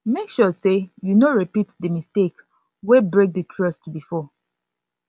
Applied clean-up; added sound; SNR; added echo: none; none; none; none.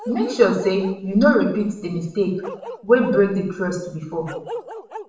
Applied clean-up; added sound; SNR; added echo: none; Bark; 15 dB; reverberation time 0.6 s.